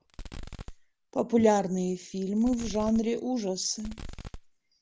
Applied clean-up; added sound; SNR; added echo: none; Fireworks; 13 dB; none.